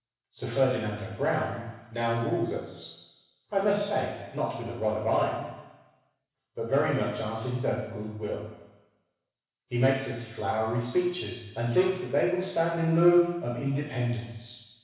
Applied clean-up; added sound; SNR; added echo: none; none; none; reverberation time 1.1 s.